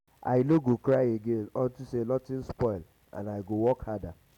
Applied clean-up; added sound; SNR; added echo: none; none; none; none.